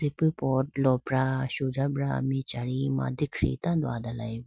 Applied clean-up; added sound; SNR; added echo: none; none; none; none.